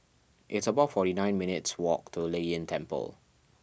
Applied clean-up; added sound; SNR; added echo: none; none; none; none.